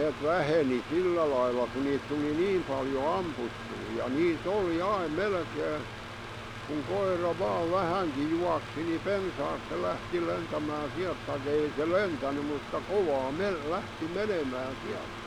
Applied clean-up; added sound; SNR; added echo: none; Mechanical fan; 10 dB; none.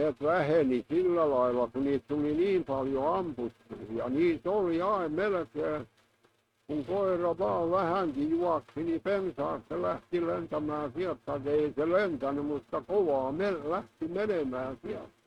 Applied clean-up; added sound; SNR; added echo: neural mask model RNNoise.